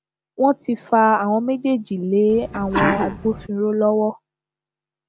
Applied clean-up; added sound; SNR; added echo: none; Sneeze; 4 dB; none.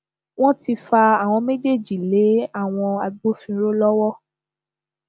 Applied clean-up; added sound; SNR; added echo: none; none; none; none.